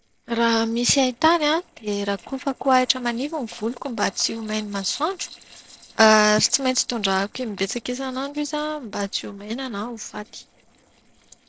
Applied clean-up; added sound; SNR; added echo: neural separator model SepFormer DNS4.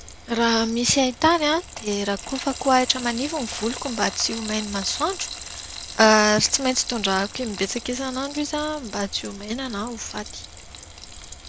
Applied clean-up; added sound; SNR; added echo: none; Frying (food); 13 dB; none.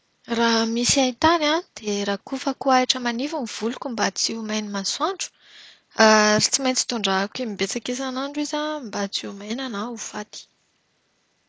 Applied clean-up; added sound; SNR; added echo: none; none; none; none.